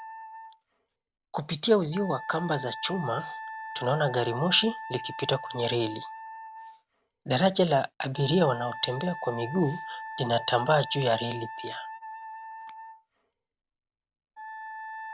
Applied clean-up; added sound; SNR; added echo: none; Wind instrument, woodwind instrument; 11 dB; none.